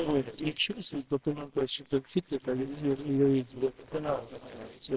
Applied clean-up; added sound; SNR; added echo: neural separator model SepFormer WHAMR!.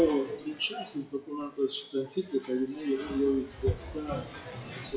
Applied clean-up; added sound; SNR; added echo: classical method WPE with log-MMSE.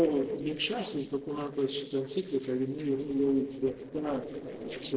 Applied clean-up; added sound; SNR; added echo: neural separator model SepFormer DNS4.